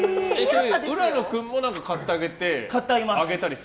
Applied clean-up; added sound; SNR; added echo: none; none; none; none.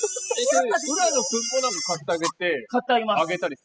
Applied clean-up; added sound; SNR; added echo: classical method spectral subtraction.